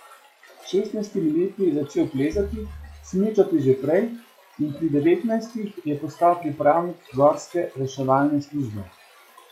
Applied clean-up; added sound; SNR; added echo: classical method log-MMSE.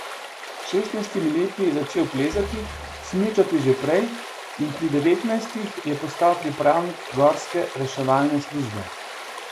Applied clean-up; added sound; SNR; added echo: none; Drum + Stream; 12 dB; none.